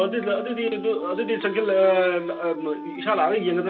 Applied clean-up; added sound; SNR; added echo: none; Wind instrument, woodwind instrument; 12 dB; reverberation time 0.2 s.